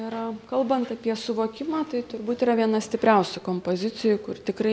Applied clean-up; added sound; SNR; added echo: none; none; none; none.